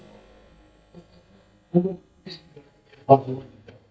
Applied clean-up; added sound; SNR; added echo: neural mask model DeepFilterNet 3.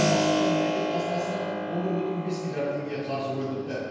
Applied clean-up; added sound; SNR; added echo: none; Keyboard (musical); -1 dB; reverberation time 1.2 s.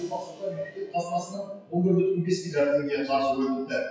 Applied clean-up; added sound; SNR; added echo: classical method WPE with log-MMSE.